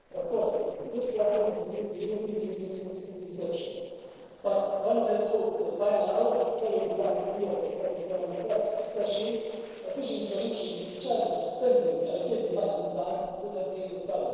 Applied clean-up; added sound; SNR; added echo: neural separator model SepFormer DNS4.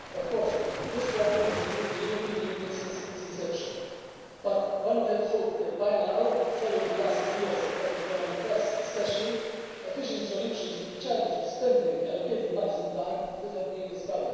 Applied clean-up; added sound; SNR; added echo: none; Waves, surf; 11 dB; reverberation time 1.9 s.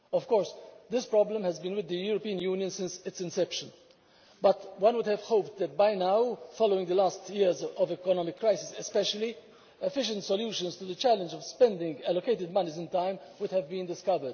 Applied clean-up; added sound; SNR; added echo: none; none; none; none.